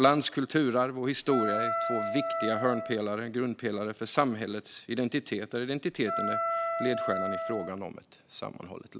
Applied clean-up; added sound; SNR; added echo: none; Wind instrument, woodwind instrument; 1 dB; none.